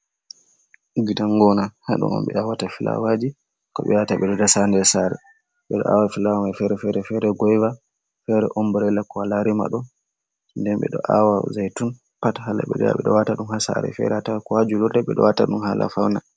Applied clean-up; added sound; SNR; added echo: none; none; none; none.